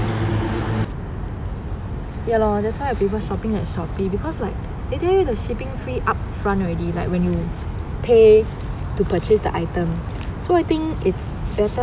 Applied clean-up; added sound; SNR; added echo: none; none; none; none.